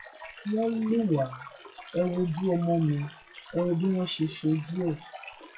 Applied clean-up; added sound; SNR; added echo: classical method WPE with log-MMSE.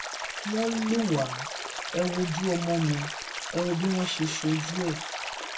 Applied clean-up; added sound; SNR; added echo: none; Stream; 6 dB; reverberation time 0.1 s.